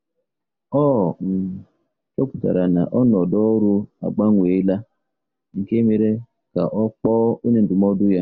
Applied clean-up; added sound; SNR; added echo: none; none; none; none.